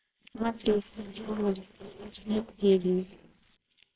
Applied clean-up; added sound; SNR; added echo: neural separator model SepFormer WHAMR!.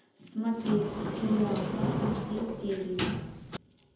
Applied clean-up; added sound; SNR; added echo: none; Sliding door; 0 dB; reverberation time 0.8 s.